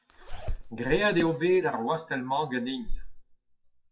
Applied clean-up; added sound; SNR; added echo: classical method WPE with log-MMSE.